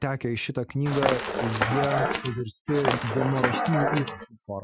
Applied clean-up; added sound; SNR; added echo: classical method Wiener filter.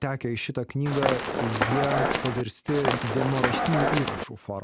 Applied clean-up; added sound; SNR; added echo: none; Run; -1 dB; none.